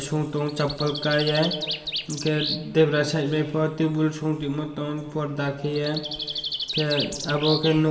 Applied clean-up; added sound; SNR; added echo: none; Bird; 9 dB; reverberation time 2.6 s.